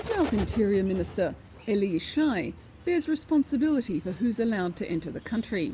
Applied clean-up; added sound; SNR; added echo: none; Bird; 14 dB; none.